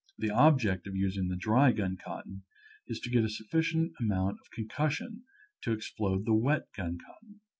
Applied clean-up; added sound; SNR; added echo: none; none; none; none.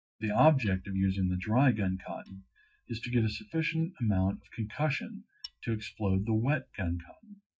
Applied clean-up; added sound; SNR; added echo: neural mask model DeepFilterNet 3.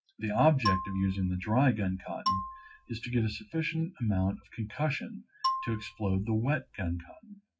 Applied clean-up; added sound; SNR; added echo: none; Marimba, xylophone; 7 dB; reverberation time 0.4 s.